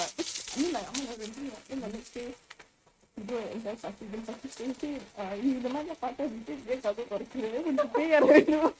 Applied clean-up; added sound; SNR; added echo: neural mask model RNNoise.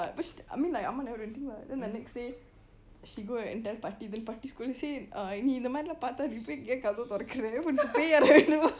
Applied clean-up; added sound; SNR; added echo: none; none; none; none.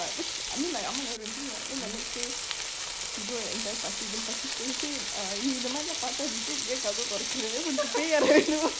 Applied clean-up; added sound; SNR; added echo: none; Frying (food); 2 dB; none.